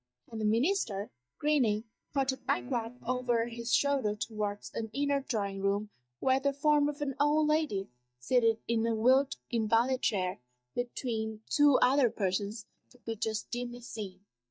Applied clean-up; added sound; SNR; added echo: neural mask model DeepFilterNet 3.